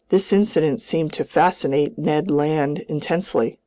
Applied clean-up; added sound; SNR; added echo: none; none; none; none.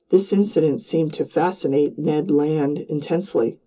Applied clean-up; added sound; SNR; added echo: none; none; none; reverberation time 0.2 s.